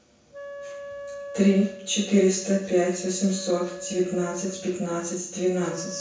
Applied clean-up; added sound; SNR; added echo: none; Wind instrument, woodwind instrument; 15 dB; reverberation time 0.6 s.